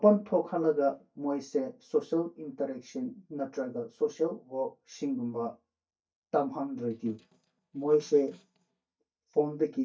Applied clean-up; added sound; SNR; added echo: neural mask model DeepFilterNet 3.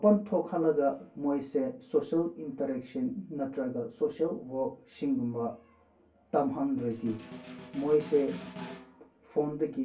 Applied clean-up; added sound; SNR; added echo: none; Snare drum; 15 dB; reverberation time 0.2 s.